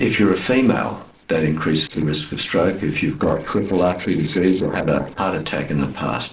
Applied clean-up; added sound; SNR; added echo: neural separator model SepFormer DNS4.